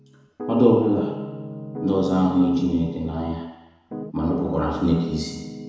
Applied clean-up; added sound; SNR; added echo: none; Piano; 10 dB; reverberation time 1.0 s.